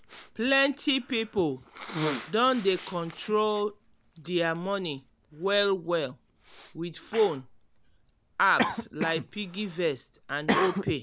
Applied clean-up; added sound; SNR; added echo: none; Cough; 8 dB; none.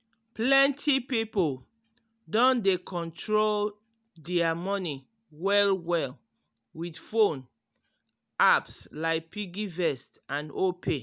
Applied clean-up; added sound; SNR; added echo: none; none; none; none.